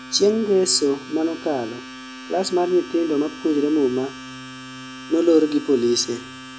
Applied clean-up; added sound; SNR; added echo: none; Domestic sounds, home sounds; 15 dB; none.